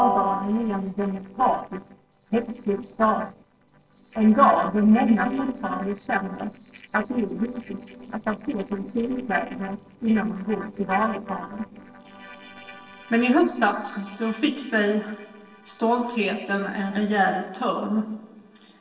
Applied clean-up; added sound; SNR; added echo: neural separator model SepFormer DNS4.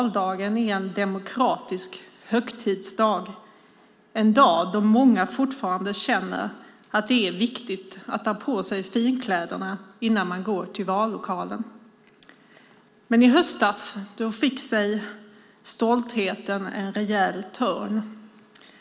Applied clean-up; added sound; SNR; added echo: none; none; none; none.